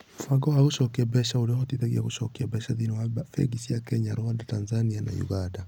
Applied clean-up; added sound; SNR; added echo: none; none; none; none.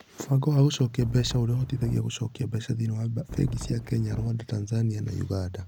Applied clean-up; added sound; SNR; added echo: none; Wind; 11 dB; none.